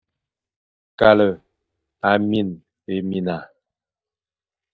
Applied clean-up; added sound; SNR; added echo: neural mask model DeepFilterNet 3.